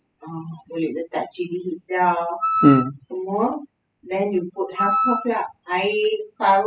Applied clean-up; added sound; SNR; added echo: classical method spectral subtraction.